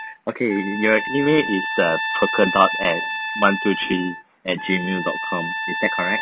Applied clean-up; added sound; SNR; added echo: none; Trumpet; 5 dB; none.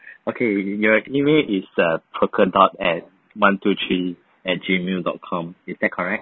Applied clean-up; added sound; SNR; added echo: none; none; none; none.